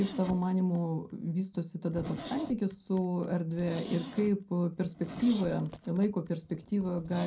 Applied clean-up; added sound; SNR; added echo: none; Zipper (clothing); 14 dB; reverberation time 0.2 s.